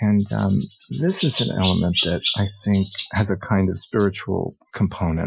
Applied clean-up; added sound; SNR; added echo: classical method Wiener filter.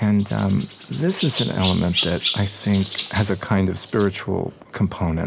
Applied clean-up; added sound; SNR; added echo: none; Chirp, tweet; 10 dB; none.